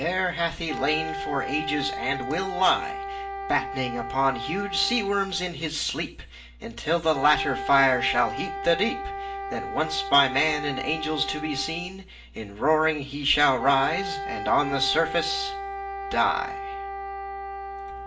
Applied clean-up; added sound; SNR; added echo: none; Wind instrument, woodwind instrument; 8 dB; reverberation time 0.4 s.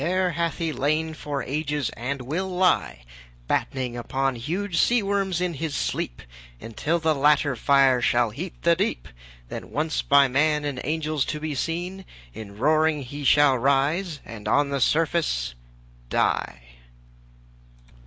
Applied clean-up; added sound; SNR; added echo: none; none; none; none.